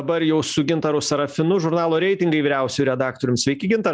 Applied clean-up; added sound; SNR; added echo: none; none; none; none.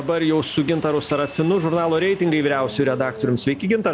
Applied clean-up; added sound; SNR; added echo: none; Engine starting + Bicycle bell; 15 dB; none.